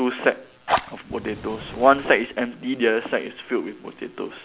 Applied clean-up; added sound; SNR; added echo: none; Fire; 10 dB; none.